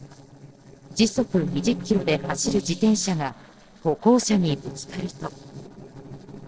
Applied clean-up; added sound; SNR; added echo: neural separator model SepFormer DNS4.